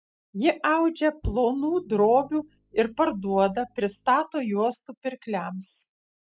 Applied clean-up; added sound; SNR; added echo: neural mask model DeepFilterNet 3.